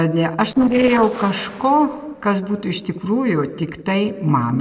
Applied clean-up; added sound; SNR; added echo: neural separator model SepFormer DNS4.